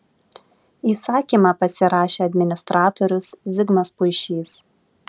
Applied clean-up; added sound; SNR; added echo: none; none; none; none.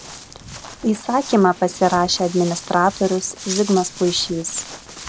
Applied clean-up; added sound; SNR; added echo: none; Walk, footsteps; 14 dB; none.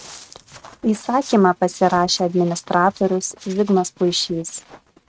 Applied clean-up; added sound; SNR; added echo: neural mask model RNNoise.